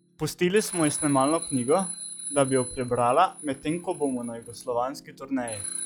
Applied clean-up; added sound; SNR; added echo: classical method log-MMSE.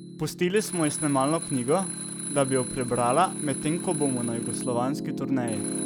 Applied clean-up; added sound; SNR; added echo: none; Alarm + Piano; 6 dB; none.